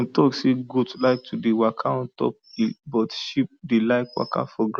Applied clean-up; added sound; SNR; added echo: none; none; none; none.